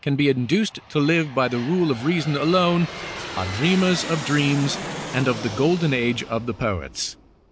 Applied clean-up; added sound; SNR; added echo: none; Aircraft; 12 dB; none.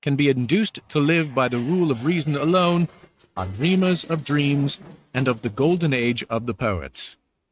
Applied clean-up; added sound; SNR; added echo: neural mask model RNNoise.